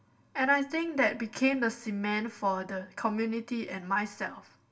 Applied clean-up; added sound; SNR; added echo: none; none; none; reverberation time 0.2 s.